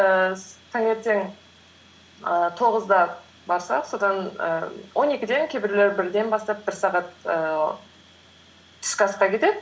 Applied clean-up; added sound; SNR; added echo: none; none; none; none.